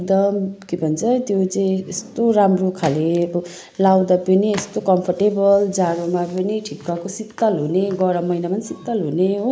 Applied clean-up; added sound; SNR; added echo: none; none; none; none.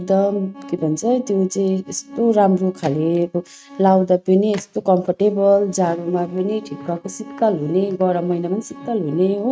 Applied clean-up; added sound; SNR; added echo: neural mask model RNNoise.